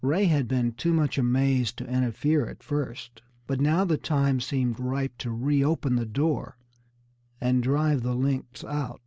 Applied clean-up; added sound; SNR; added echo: none; none; none; none.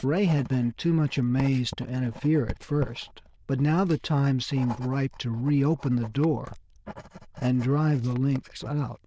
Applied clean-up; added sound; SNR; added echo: neural diffusion model UNIVERSE++.